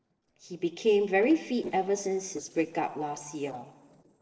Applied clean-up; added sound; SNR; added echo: neural separator model SepFormer DNS4.